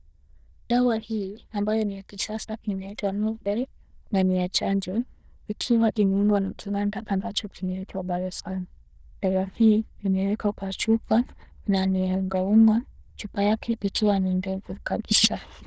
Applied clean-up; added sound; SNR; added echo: neural diffusion model UNIVERSE++.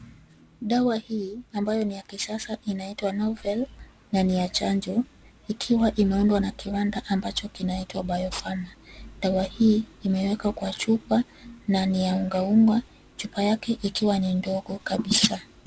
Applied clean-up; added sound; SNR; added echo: none; none; none; none.